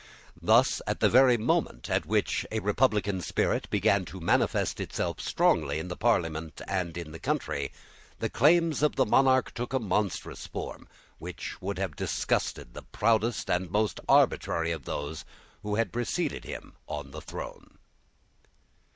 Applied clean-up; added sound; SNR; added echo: none; none; none; none.